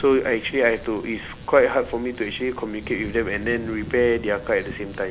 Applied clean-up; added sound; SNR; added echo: none; Thunder; 15 dB; none.